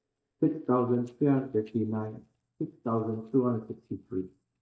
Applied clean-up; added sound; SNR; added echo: neural mask model DeepFilterNet 3.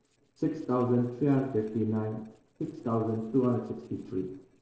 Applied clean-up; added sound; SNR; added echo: neural separator model SepFormer DNS4.